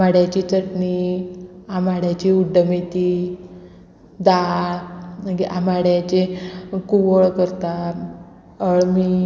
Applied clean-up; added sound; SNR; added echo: none; none; none; none.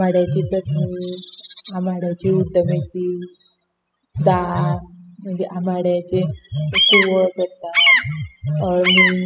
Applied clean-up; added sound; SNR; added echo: classical method spectral subtraction.